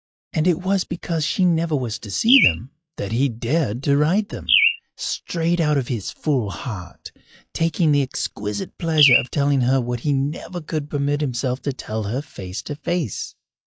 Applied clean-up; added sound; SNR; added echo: classical method log-MMSE.